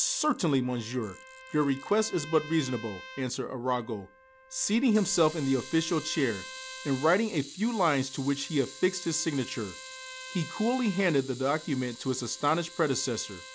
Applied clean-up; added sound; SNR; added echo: none; Trumpet + Camera; 16 dB; none.